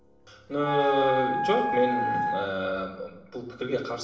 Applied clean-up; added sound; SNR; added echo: none; Wind instrument, woodwind instrument; 1 dB; reverberation time 0.9 s.